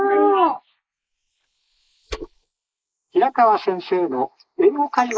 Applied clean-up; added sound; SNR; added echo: neural mask model Resemble Enhance denoiser.